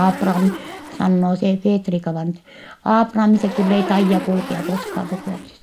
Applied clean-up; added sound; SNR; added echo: none; Zipper (clothing); 13 dB; none.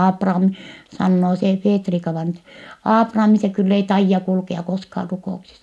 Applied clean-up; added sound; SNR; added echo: none; none; none; none.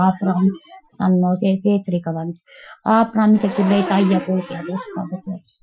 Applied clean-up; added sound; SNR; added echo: classical method Wiener filter.